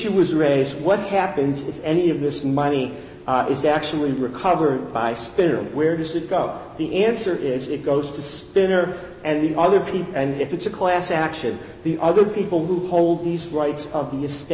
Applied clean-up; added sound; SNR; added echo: none; none; none; none.